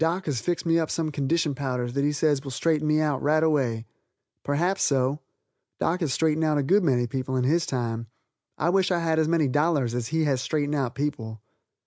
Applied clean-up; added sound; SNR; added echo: none; none; none; none.